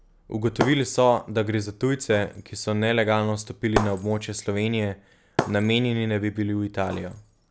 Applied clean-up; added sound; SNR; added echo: none; Shatter; 10 dB; none.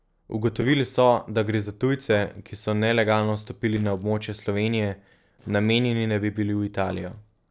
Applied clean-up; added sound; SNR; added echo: neural separator model SepFormer DNS4.